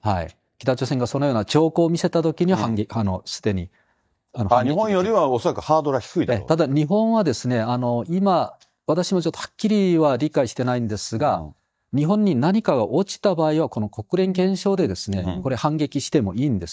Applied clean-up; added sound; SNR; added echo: neural mask model DeepFilterNet 3.